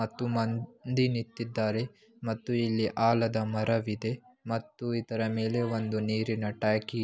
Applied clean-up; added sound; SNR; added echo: none; none; none; none.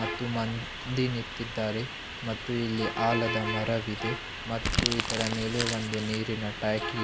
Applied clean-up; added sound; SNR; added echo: none; Bus + Crumpling, crinkling; 3 dB; none.